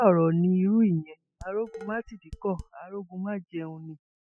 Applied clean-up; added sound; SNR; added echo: classical method spectral subtraction.